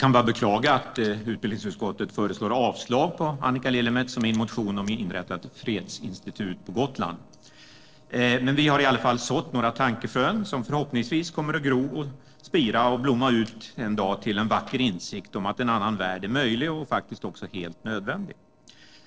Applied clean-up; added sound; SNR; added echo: neural separator model SepFormer DNS4.